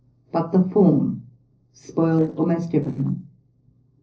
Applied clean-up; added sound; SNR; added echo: neural separator model SepFormer DNS4.